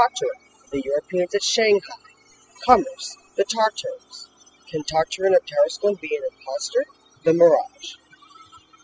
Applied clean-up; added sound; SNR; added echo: classical method spectral subtraction.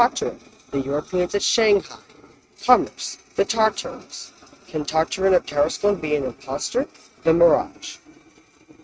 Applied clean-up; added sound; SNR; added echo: neural mask model RNNoise.